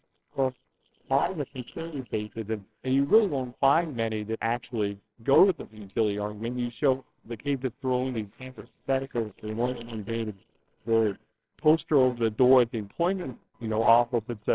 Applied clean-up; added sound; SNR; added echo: neural separator model SepFormer WHAMR!.